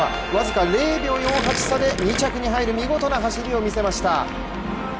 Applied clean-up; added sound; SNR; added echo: none; Gurgling; 5 dB; none.